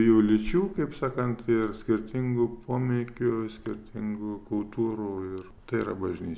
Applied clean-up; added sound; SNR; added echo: none; none; none; none.